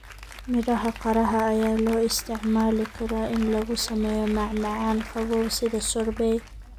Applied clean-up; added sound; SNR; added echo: none; Applause; 17 dB; none.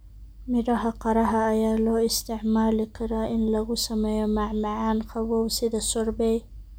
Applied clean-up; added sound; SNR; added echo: none; none; none; none.